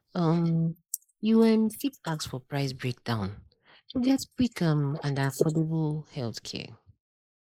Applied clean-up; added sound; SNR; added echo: neural mask model Resemble Enhance denoiser.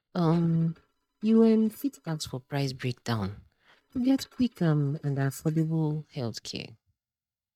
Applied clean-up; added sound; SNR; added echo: neural mask model DeepFilterNet 3.